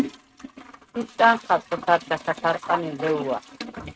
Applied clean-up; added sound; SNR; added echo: neural mask model RNNoise.